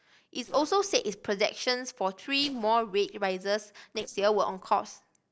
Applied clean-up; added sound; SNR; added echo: neural separator model SepFormer DNS4.